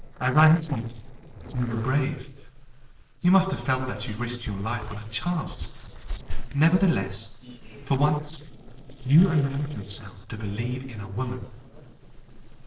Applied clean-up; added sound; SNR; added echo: neural separator model SepFormer DNS4.